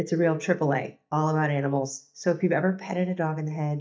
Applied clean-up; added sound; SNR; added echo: neural mask model DeepFilterNet 3.